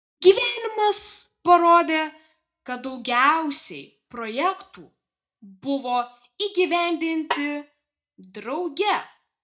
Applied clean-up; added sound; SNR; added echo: neural mask model DeepFilterNet 3.